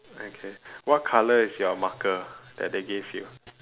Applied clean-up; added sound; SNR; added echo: none; none; none; none.